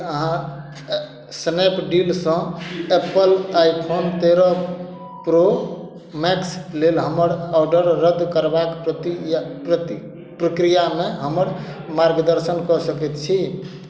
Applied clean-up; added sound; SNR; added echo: none; none; none; none.